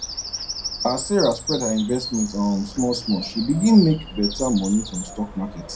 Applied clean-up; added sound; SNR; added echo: none; Bird vocalization, bird call, bird song; 10 dB; reverberation time 0.2 s.